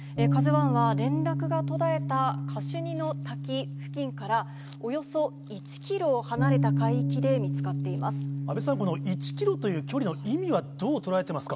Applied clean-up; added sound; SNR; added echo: none; Bass guitar; 0 dB; none.